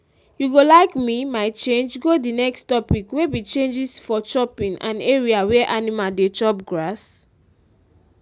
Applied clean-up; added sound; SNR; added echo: none; none; none; none.